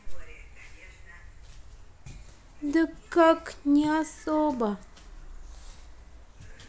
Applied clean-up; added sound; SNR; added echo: none; none; none; none.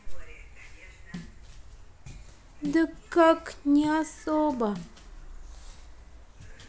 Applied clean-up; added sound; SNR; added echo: none; Snare drum; 19 dB; none.